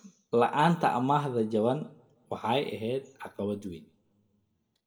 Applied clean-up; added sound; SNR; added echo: none; none; none; reverberation time 0.5 s.